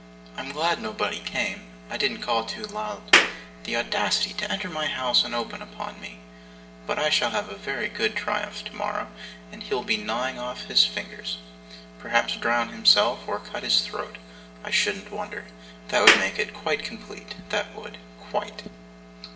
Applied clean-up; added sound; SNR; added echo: none; Clapping; -4 dB; reverberation time 2.0 s.